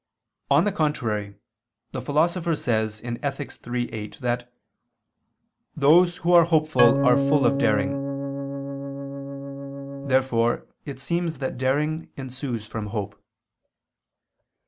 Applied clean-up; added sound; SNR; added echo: none; Organ; 0 dB; none.